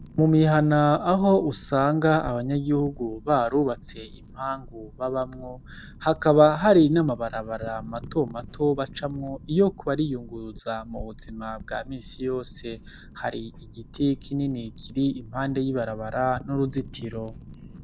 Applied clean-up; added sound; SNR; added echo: none; Wind / Fire; 18 dB; none.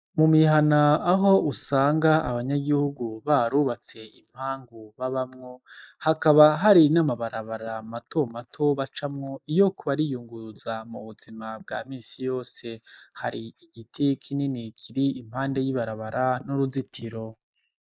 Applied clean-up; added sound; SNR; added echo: neural mask model Resemble Enhance denoiser.